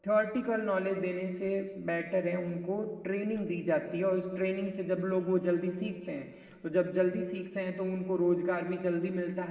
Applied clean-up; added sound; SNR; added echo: neural separator model SepFormer DNS4.